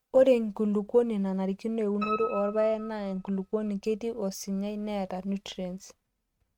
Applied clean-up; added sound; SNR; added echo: neural mask model RNNoise.